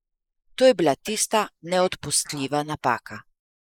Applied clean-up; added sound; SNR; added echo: neural mask model Resemble Enhance denoiser.